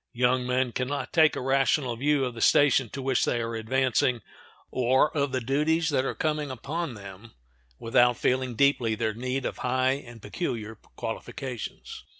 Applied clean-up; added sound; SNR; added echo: none; none; none; none.